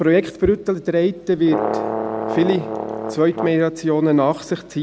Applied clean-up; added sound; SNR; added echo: none; Brass instrument; 6 dB; none.